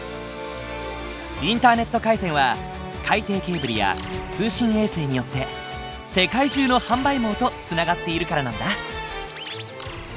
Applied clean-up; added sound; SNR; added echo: none; none; none; none.